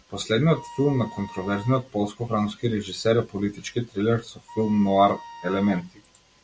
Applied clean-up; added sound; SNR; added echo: none; Wind instrument, woodwind instrument; 18 dB; none.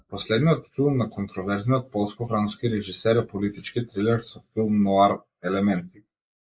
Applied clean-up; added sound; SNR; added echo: neural mask model Resemble Enhance denoiser.